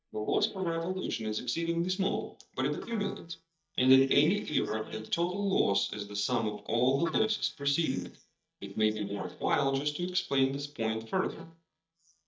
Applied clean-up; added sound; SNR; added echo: neural mask model DeepFilterNet 3.